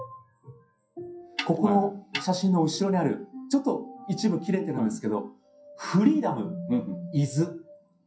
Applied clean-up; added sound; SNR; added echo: classical method WPE with log-MMSE.